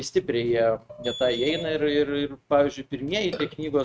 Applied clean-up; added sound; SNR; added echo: neural mask model RNNoise.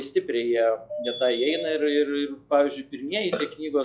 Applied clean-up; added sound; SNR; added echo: classical method log-MMSE.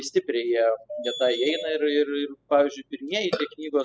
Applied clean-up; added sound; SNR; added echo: classical method spectral subtraction.